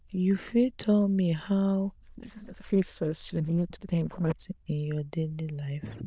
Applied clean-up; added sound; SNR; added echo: neural diffusion model UNIVERSE++.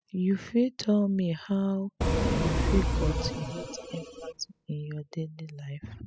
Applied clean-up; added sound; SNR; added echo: classical method spectral subtraction.